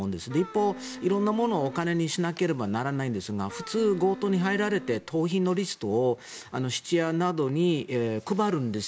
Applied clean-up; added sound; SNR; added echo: none; Wind instrument, woodwind instrument; 14 dB; none.